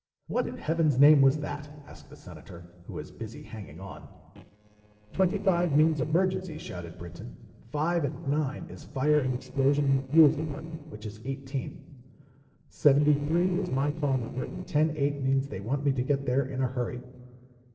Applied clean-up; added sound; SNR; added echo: neural separator model SepFormer DNS4.